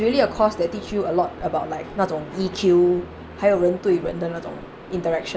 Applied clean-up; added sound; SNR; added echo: none; Guitar; 19 dB; none.